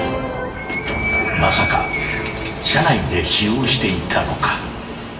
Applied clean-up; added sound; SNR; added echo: none; Animal; 6 dB; reverberation time 0.8 s.